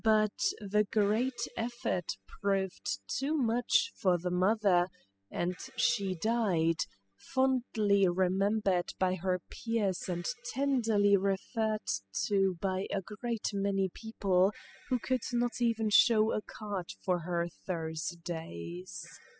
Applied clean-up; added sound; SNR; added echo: classical method spectral subtraction.